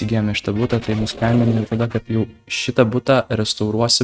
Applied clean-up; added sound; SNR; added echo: neural mask model RNNoise.